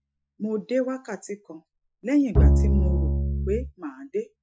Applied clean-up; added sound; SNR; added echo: classical method Wiener filter.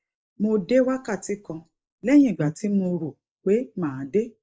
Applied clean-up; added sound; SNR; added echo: neural mask model Resemble Enhance denoiser.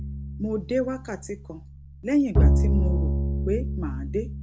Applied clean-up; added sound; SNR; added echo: none; Bowed string instrument; -5 dB; none.